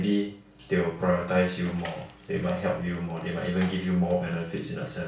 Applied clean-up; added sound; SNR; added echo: none; Door; 20 dB; reverberation time 0.3 s.